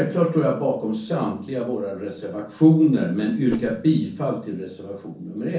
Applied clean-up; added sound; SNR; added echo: neural separator model SepFormer DNS4.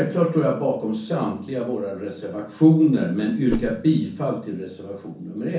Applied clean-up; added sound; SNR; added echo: none; Whoosh, swoosh, swish; 7 dB; reverberation time 0.6 s.